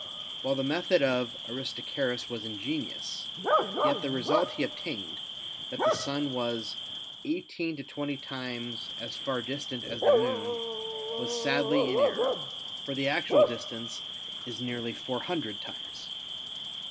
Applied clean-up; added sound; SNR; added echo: none; Bark / Cricket; -2 dB; none.